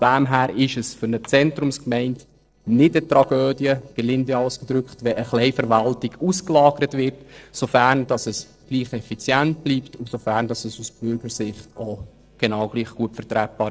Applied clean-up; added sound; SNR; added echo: neural separator model SepFormer DNS4.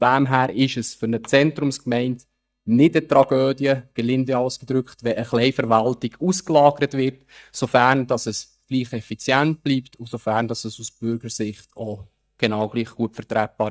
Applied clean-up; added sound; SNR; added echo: neural mask model DeepFilterNet 3.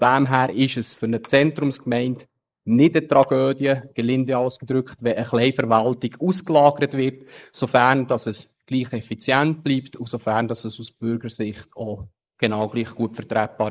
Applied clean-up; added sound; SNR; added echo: neural mask model Resemble Enhance denoiser.